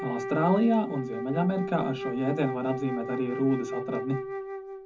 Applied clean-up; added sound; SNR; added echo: none; Wind instrument, woodwind instrument; 6 dB; reverberation time 0.3 s.